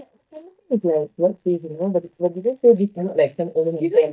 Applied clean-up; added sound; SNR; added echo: neural mask model DeepFilterNet 3.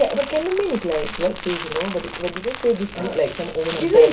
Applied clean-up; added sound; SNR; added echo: none; Crumpling, crinkling; 10 dB; reverberation time 0.2 s.